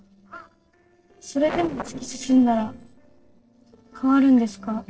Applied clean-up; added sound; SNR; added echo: neural separator model SepFormer DNS4.